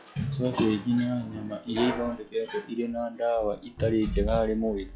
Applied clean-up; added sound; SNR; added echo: classical method log-MMSE.